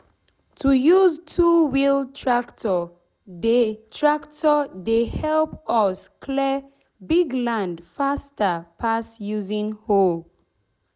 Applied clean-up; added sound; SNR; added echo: none; none; none; none.